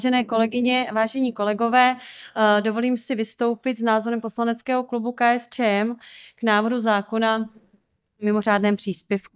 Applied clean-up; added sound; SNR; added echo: neural mask model DeepFilterNet 3.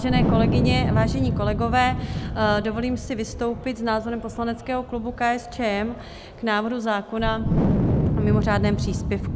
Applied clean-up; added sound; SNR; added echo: none; Wind; 0 dB; none.